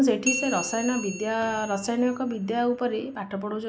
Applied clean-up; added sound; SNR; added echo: none; Bell; 9 dB; none.